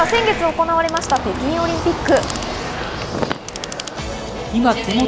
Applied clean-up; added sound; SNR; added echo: none; Clock; 17 dB; none.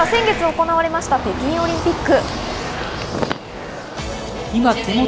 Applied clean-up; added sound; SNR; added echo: none; none; none; none.